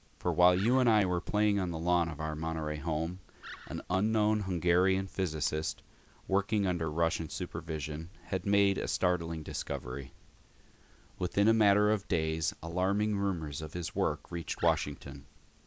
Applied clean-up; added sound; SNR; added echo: none; Animal; 19 dB; none.